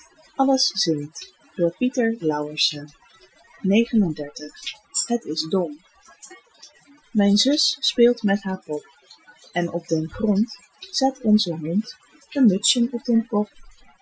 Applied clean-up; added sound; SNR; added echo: classical method Wiener filter.